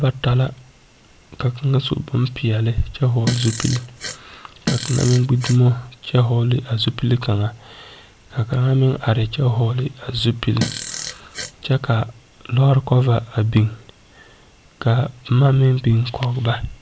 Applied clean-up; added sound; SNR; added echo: none; Fart; 9 dB; none.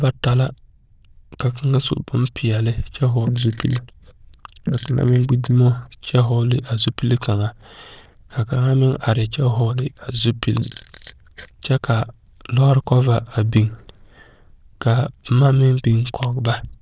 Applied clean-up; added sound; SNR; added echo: neural diffusion model UNIVERSE++.